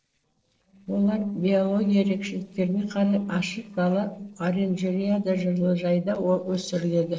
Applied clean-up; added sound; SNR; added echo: neural separator model SepFormer DNS4.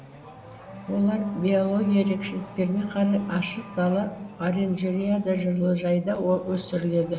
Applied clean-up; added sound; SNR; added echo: none; Race car, auto racing / Accelerating, revving, vroom; 18 dB; reverberation time 1.5 s.